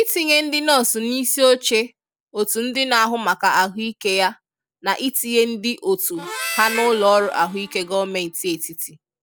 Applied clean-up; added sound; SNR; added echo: none; Harmonica; 11 dB; none.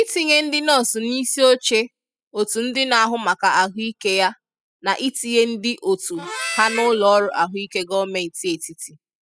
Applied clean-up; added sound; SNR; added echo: classical method spectral subtraction.